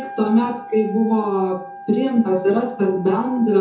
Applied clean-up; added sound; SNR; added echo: none; Wind instrument, woodwind instrument; 16 dB; reverberation time 0.5 s.